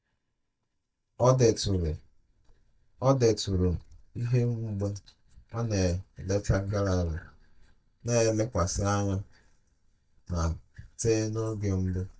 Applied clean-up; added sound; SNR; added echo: neural mask model DeepFilterNet 3.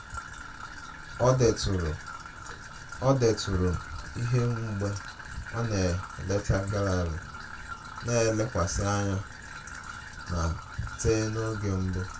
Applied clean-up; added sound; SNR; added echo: none; Trickle, dribble / Traffic noise, roadway noise; 10 dB; reverberation time 0.2 s.